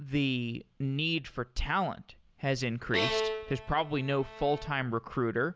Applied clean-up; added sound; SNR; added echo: none; Bowed string instrument; 5 dB; none.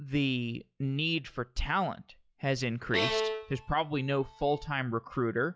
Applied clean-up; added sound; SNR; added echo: classical method log-MMSE.